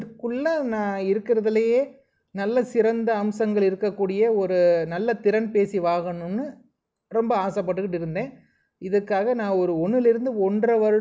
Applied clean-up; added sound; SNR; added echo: none; none; none; none.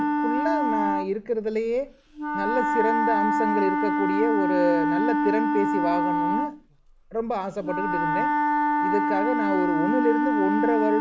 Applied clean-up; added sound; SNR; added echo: none; Wind instrument, woodwind instrument; -4 dB; none.